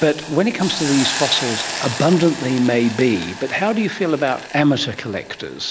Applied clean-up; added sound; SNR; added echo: none; Hiss; 10 dB; none.